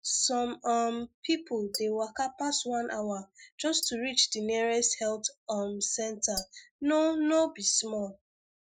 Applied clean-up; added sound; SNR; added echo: neural mask model Resemble Enhance denoiser.